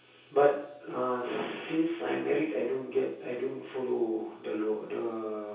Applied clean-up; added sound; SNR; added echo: none; none; none; reverberation time 0.6 s.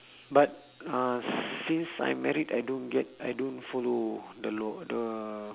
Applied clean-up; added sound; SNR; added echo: none; none; none; none.